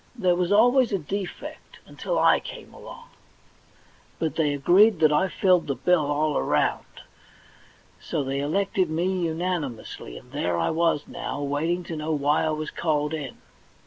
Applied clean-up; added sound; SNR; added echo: none; none; none; none.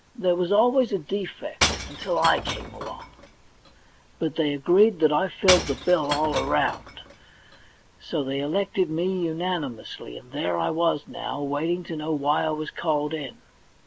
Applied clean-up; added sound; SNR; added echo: none; Shatter / Crushing; 7 dB; none.